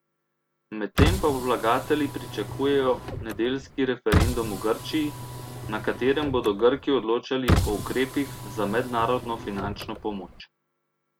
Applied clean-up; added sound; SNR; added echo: none; Car; 3 dB; none.